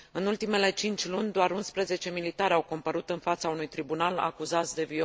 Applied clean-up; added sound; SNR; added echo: none; none; none; none.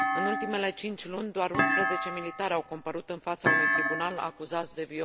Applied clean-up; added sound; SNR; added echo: none; Thump, thud; -2 dB; none.